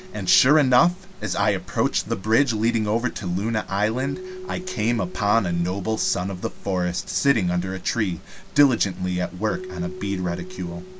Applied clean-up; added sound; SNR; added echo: none; Keyboard (musical); 18 dB; none.